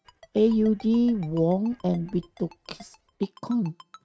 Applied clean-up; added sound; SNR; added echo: neural mask model RNNoise.